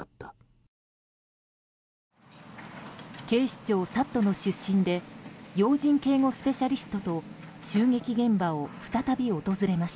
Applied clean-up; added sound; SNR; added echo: none; none; none; none.